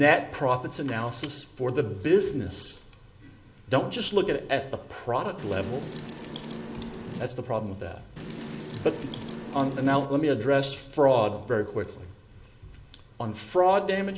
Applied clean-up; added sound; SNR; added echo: none; Wind; 9 dB; reverberation time 0.2 s.